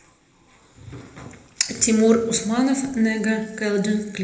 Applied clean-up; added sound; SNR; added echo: none; none; none; reverberation time 0.7 s.